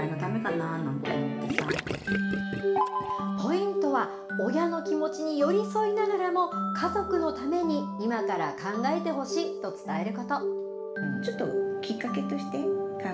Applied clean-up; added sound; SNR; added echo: none; Gurgling / Liquid; 7 dB; reverberation time 1.9 s.